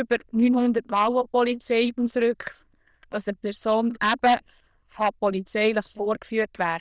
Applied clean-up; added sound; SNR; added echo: neural diffusion model UNIVERSE++.